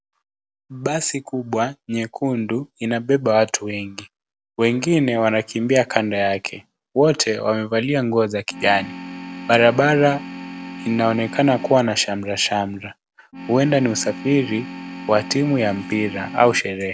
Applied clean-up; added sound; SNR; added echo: none; Organ; 12 dB; none.